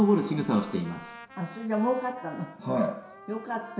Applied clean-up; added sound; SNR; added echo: none; Trumpet; 19 dB; reverberation time 0.7 s.